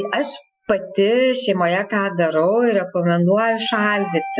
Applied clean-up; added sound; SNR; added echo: classical method Wiener filter.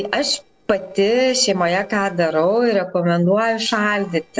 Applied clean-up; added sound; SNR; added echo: neural separator model SepFormer DNS4.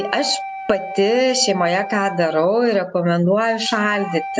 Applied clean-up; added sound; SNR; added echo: none; Wind instrument, woodwind instrument; 12 dB; none.